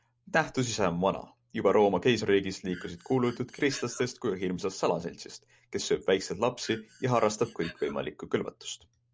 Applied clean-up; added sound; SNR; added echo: none; Breathing; 19 dB; none.